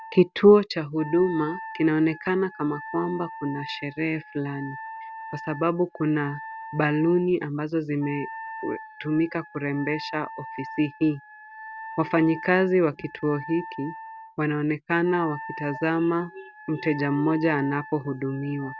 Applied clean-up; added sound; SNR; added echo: none; Wind instrument, woodwind instrument; 14 dB; none.